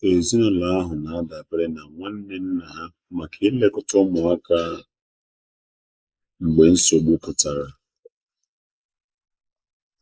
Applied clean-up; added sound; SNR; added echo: neural mask model Resemble Enhance denoiser.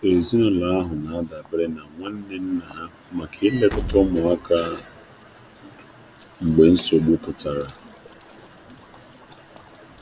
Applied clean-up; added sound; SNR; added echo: none; Walk, footsteps / Slam; 17 dB; none.